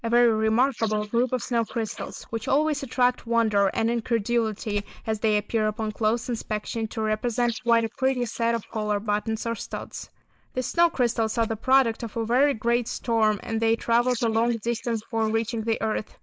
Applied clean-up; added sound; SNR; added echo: neural mask model Resemble Enhance denoiser.